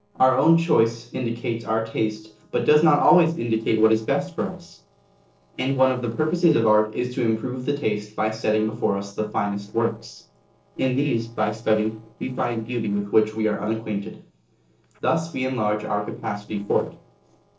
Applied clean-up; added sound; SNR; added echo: neural separator model SepFormer DNS4.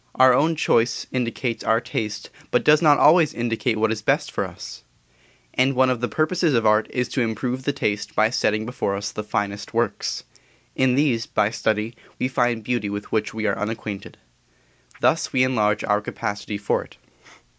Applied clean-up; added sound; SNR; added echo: none; none; none; none.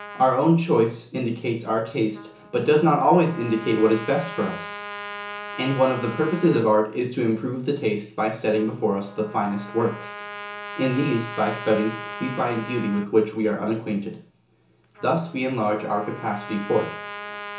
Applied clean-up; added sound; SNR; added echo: none; Trumpet; 14 dB; reverberation time 0.7 s.